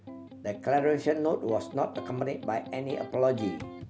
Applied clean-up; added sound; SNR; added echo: none; Electric guitar; 13 dB; none.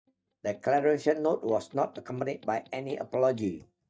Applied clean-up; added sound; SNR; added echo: neural mask model DeepFilterNet 3.